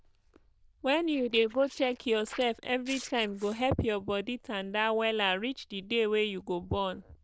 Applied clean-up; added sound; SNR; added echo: neural diffusion model UNIVERSE++.